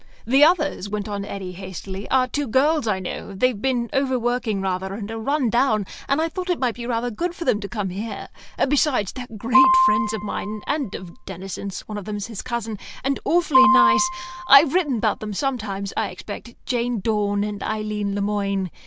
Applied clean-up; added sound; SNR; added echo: none; Piano; -1 dB; none.